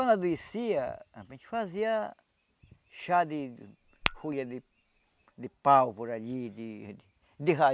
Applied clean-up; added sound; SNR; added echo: none; Tap / Glass; 9 dB; none.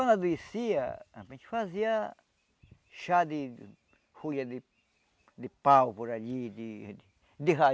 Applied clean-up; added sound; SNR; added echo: none; none; none; none.